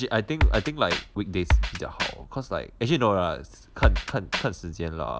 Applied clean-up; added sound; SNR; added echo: none; Drum kit; -2 dB; none.